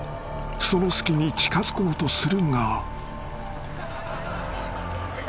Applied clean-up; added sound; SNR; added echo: none; Liquid; 20 dB; none.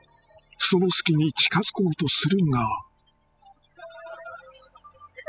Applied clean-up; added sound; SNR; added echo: classical method spectral subtraction.